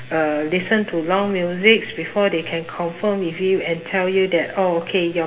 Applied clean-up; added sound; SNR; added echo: none; none; none; reverberation time 1.3 s.